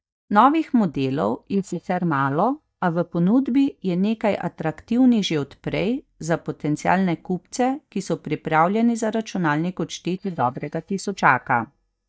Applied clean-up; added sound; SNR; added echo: neural mask model DeepFilterNet 3.